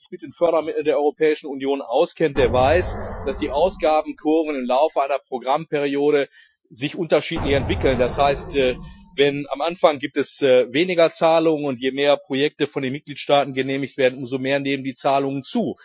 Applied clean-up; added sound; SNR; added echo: classical method Wiener filter.